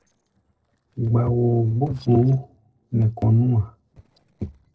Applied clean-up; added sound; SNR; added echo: neural separator model SepFormer DNS4.